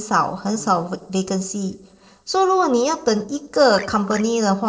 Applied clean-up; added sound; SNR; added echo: neural separator model SepFormer DNS4.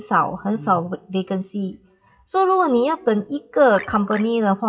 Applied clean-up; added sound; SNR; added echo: classical method WPE with log-MMSE.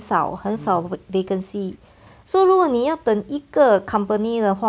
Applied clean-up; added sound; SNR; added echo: none; none; none; none.